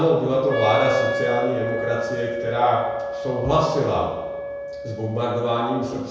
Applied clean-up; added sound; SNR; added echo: none; Wind instrument, woodwind instrument; 5 dB; reverberation time 1.2 s.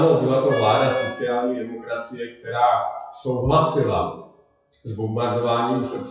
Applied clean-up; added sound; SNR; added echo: classical method WPE with log-MMSE.